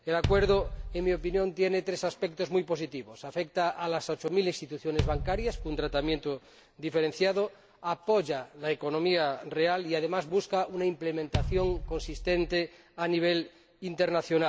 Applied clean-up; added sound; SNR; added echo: none; Bass drum; 6 dB; none.